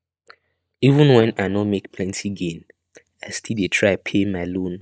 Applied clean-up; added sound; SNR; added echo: neural mask model DeepFilterNet 3.